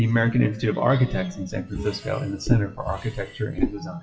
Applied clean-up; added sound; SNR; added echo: classical method WPE with log-MMSE.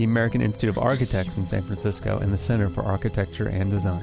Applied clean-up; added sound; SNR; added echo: none; none; none; none.